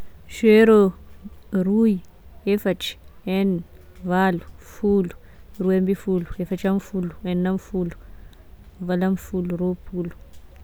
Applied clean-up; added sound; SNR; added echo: none; none; none; none.